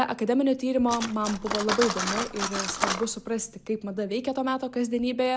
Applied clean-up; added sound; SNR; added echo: none; Cutlery, silverware; 7 dB; none.